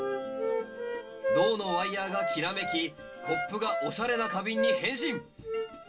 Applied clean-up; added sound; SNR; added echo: none; Wind instrument, woodwind instrument; 1 dB; reverberation time 0.2 s.